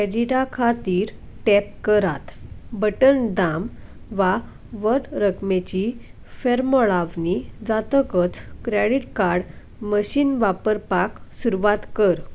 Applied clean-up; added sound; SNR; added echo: none; Thunder; 16 dB; none.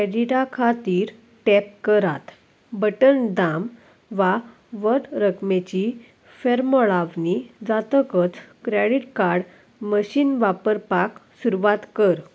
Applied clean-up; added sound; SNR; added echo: none; none; none; none.